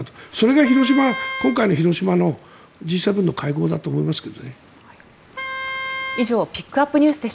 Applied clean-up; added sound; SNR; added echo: none; Wind instrument, woodwind instrument; 11 dB; none.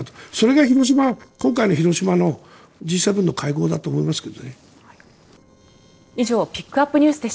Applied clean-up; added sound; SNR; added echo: neural separator model SepFormer DNS4.